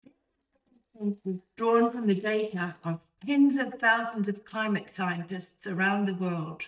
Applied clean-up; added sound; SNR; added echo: neural mask model DeepFilterNet 3.